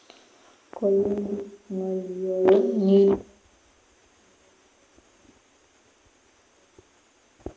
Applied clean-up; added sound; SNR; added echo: none; none; none; none.